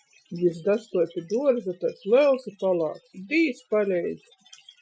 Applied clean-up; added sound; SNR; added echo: classical method Wiener filter.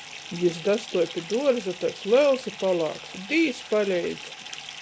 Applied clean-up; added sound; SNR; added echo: none; Fill (with liquid) / Bathtub (filling or washing); 14 dB; none.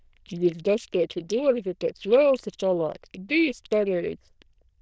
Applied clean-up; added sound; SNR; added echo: neural diffusion model UNIVERSE++.